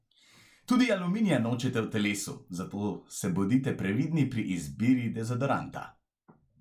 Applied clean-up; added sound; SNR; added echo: none; none; none; none.